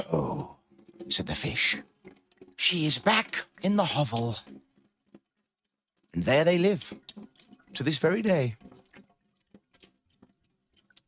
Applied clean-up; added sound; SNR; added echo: neural mask model RNNoise.